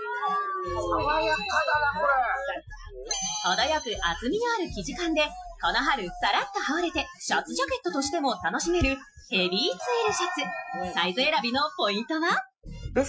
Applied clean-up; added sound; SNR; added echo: classical method Wiener filter.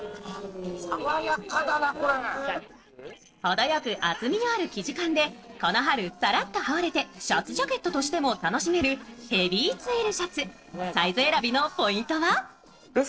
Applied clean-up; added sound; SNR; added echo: neural separator model SepFormer DNS4.